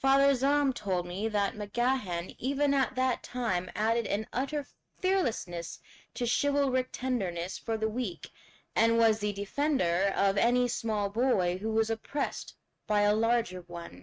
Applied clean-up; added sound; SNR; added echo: neural mask model RNNoise.